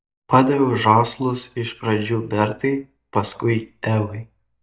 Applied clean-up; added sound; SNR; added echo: neural mask model DeepFilterNet 3.